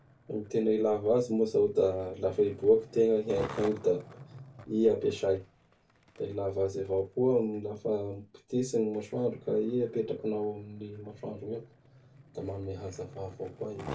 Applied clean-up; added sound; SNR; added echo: none; Skateboard; 19 dB; reverberation time 0.2 s.